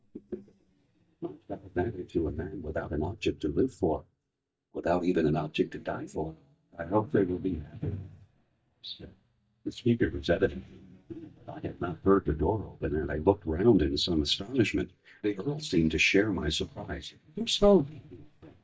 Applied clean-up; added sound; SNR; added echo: neural mask model DeepFilterNet 3.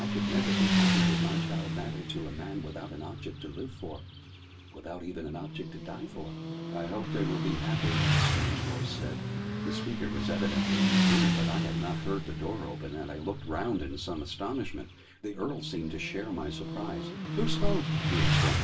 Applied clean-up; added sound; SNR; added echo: none; Motorcycle; -4 dB; reverberation time 0.2 s.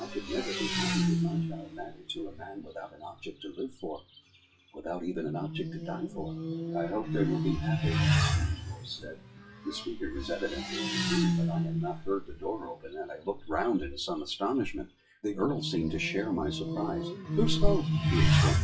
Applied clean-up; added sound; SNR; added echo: classical method WPE with log-MMSE.